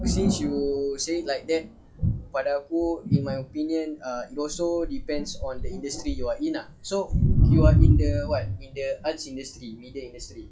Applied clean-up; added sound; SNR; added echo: classical method log-MMSE.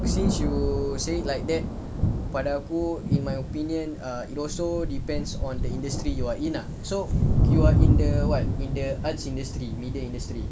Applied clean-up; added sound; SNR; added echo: none; Thunder; -5 dB; none.